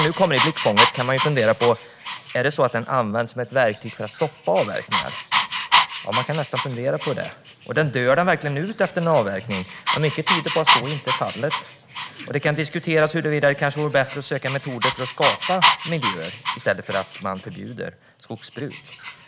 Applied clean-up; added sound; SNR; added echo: none; Dog; 3 dB; none.